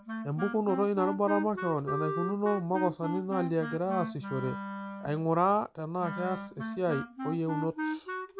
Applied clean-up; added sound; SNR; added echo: none; Wind instrument, woodwind instrument; 6 dB; none.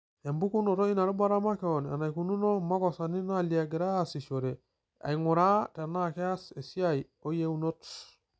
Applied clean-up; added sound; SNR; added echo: none; none; none; none.